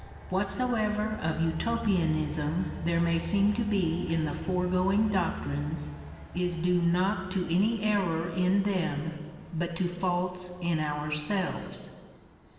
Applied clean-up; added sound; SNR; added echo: none; Train; 14 dB; reverberation time 1.6 s.